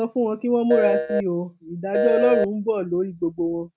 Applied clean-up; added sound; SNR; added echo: neural mask model RNNoise.